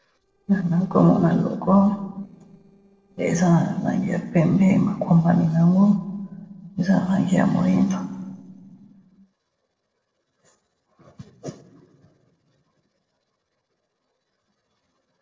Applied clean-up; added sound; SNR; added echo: neural separator model SepFormer DNS4.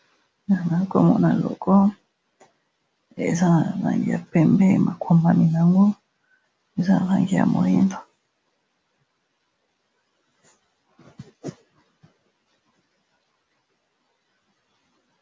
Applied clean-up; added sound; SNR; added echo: none; none; none; none.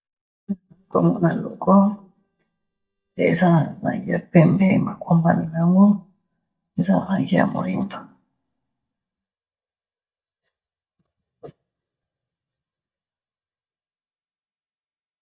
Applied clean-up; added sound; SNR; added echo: neural mask model DeepFilterNet 3.